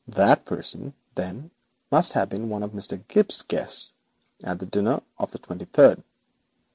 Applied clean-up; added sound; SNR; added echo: none; none; none; none.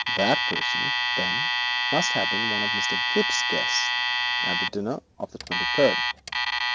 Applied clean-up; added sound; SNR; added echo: none; Alarm; -4 dB; none.